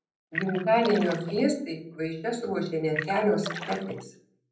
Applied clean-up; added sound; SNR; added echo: none; Splash, splatter; 10 dB; reverberation time 0.6 s.